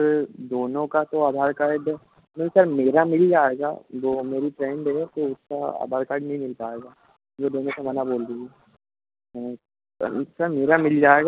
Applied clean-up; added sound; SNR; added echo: none; none; none; none.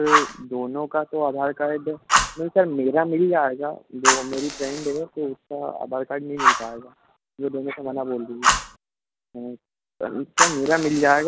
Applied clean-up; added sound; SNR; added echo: none; Fire; 2 dB; none.